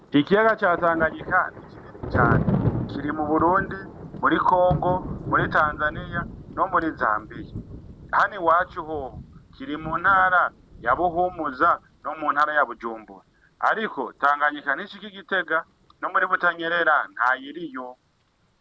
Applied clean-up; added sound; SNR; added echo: none; Thunder; 9 dB; none.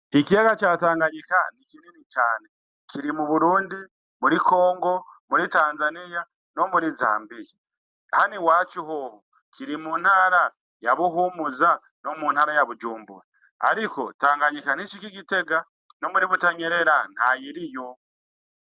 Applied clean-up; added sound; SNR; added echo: none; none; none; none.